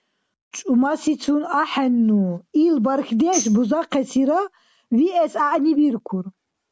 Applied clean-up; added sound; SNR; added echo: none; Tambourine; 12 dB; none.